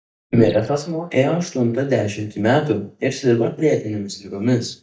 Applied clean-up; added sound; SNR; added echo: neural mask model DeepFilterNet 3.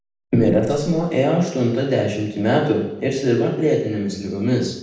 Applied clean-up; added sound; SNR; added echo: neural separator model SepFormer DNS4.